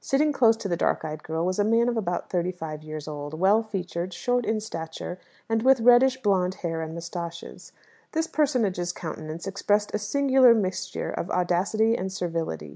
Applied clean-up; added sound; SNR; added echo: none; none; none; none.